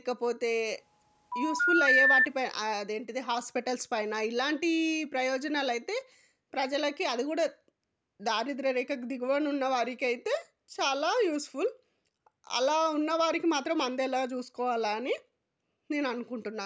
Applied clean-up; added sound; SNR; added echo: none; Telephone; -4 dB; none.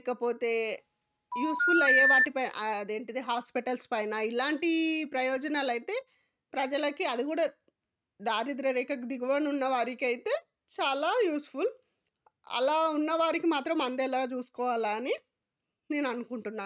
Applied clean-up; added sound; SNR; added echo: neural mask model RNNoise.